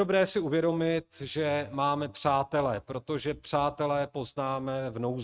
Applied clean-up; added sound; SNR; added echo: neural mask model RNNoise.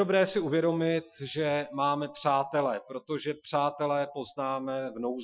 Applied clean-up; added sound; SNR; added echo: classical method Wiener filter.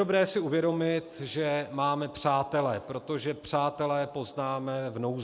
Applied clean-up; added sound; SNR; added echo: none; none; none; none.